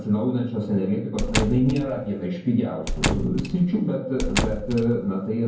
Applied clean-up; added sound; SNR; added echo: none; Squeak / Slam / Wood; 4 dB; reverberation time 0.9 s.